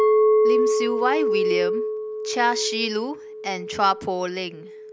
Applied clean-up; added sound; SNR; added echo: none; Chink, clink; -4 dB; none.